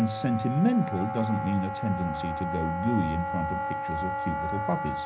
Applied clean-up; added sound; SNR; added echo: none; Wind instrument, woodwind instrument; 4 dB; reverberation time 0.5 s.